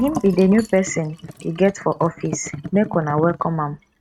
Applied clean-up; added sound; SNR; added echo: neural mask model RNNoise.